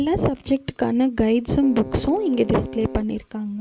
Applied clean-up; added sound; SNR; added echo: none; Keyboard (musical); 13 dB; none.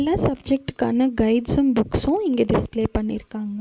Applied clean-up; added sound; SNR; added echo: none; none; none; none.